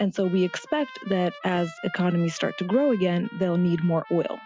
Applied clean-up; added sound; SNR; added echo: classical method Wiener filter.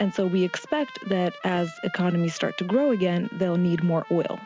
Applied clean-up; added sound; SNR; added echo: none; Trumpet; 18 dB; none.